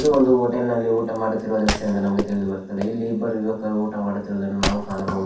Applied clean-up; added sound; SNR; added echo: none; Wood; 10 dB; reverberation time 0.6 s.